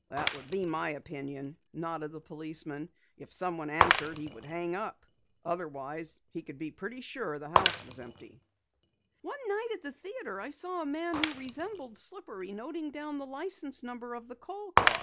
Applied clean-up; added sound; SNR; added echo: none; Shatter; -1 dB; none.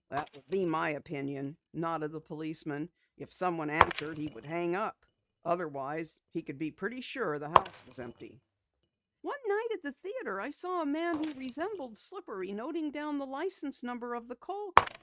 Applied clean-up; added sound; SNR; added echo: neural mask model RNNoise.